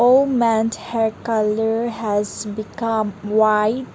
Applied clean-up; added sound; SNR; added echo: none; none; none; none.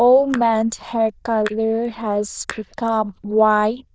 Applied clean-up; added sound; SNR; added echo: neural diffusion model UNIVERSE++.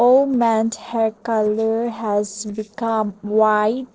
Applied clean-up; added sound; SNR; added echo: neural separator model SepFormer DNS4.